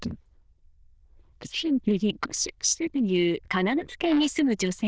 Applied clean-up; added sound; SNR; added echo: neural diffusion model UNIVERSE++.